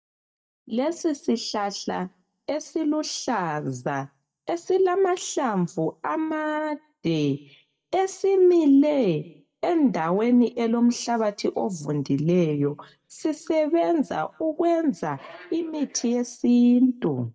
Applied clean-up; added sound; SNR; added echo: neural mask model DeepFilterNet 3.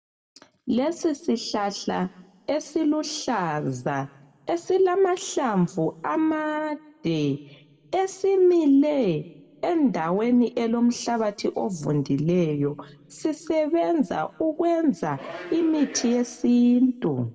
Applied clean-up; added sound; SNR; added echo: none; Subway, metro, underground; 15 dB; reverberation time 0.8 s.